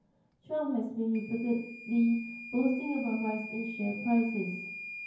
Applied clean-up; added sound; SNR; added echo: none; Microwave oven / Alarm; 13 dB; reverberation time 0.9 s.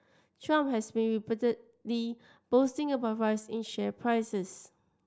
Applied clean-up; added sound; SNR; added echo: none; none; none; none.